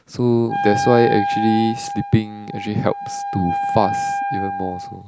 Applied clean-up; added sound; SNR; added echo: none; Wind instrument, woodwind instrument; 4 dB; none.